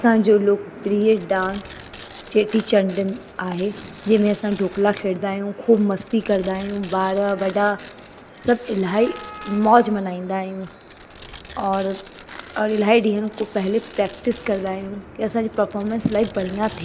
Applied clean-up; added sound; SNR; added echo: none; Tearing; 20 dB; none.